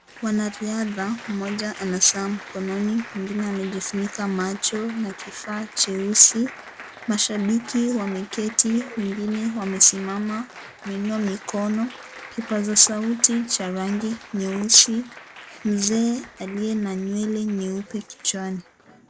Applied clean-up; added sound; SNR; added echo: none; Applause; 17 dB; none.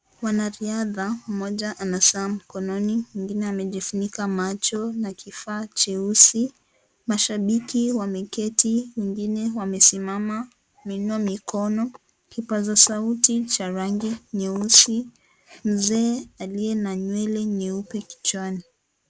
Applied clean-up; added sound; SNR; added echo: none; none; none; none.